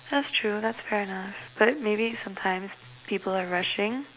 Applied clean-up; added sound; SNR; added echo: none; none; none; none.